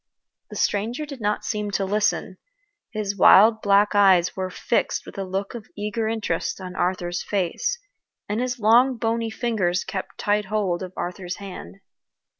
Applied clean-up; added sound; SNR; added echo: none; none; none; none.